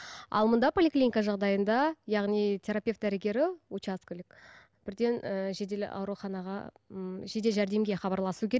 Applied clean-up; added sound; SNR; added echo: none; none; none; none.